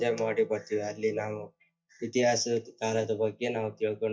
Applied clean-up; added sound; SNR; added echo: neural mask model DeepFilterNet 3.